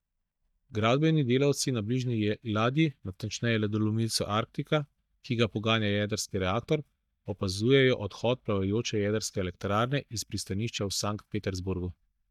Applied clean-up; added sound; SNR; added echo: neural mask model DeepFilterNet 3.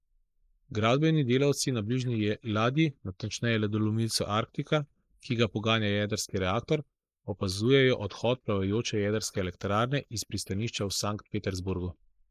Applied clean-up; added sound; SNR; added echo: neural mask model Resemble Enhance denoiser.